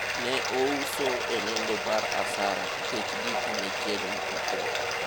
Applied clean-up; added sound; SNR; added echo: none; Bathtub (filling or washing); -3 dB; none.